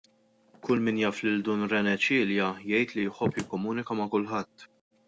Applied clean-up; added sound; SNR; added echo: none; Slam; 15 dB; none.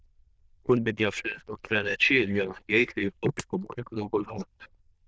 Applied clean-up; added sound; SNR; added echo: neural diffusion model UNIVERSE++.